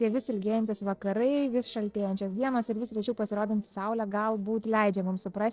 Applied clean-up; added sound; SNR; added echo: neural separator model SepFormer DNS4.